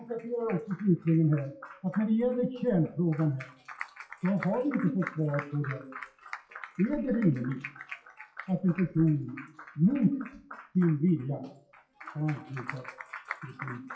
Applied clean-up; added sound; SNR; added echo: classical method WPE with log-MMSE.